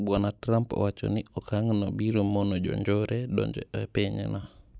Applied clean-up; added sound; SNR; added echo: none; none; none; none.